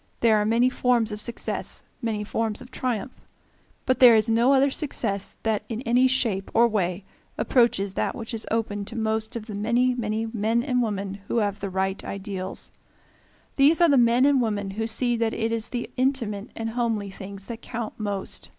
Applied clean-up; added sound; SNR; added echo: none; none; none; none.